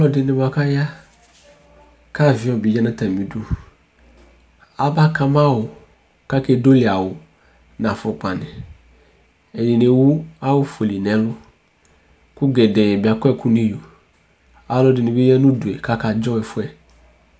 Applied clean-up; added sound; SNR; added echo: none; none; none; none.